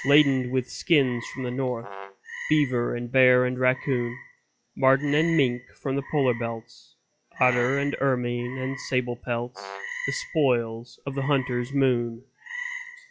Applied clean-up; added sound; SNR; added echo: classical method log-MMSE.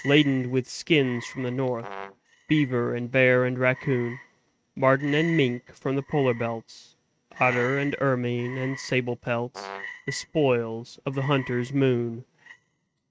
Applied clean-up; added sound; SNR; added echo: neural mask model RNNoise.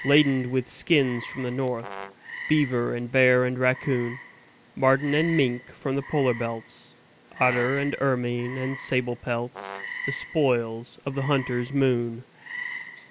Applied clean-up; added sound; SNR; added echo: none; Frog + Brass instrument; 13 dB; none.